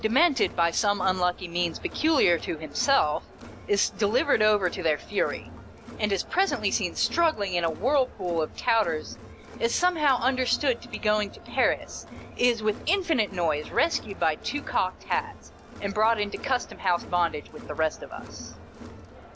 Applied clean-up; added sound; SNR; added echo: none; Crowd; 16 dB; none.